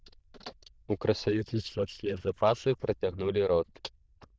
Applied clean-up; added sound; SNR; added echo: neural diffusion model UNIVERSE++.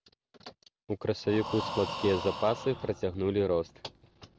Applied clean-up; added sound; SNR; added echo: none; Breathing; 9 dB; none.